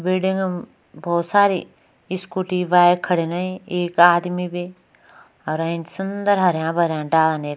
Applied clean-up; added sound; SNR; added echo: none; none; none; none.